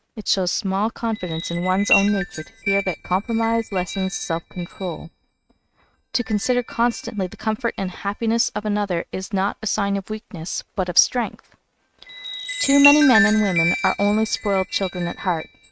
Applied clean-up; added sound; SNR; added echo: neural mask model RNNoise.